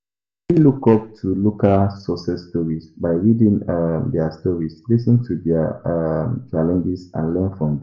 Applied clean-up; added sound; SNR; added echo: none; none; none; reverberation time 0.4 s.